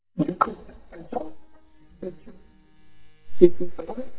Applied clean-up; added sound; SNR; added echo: neural mask model DeepFilterNet 3.